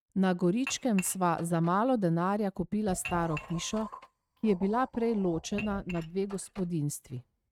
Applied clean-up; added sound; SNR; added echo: neural mask model RNNoise.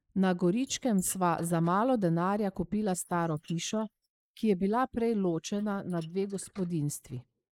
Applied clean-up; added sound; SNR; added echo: neural mask model Resemble Enhance denoiser.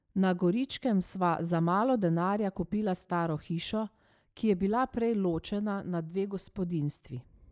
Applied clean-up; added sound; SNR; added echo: none; none; none; none.